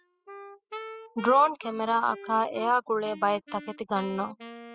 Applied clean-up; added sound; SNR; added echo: classical method spectral subtraction.